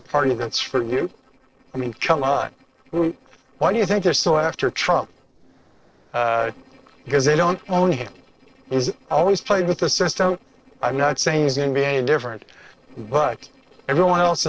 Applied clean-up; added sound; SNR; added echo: neural separator model SepFormer DNS4.